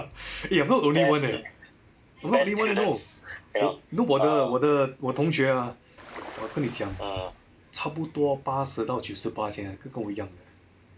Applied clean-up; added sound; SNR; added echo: none; Ocean; 17 dB; none.